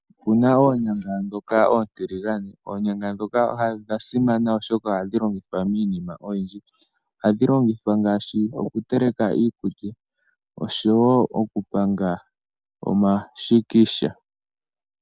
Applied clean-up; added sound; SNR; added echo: none; none; none; none.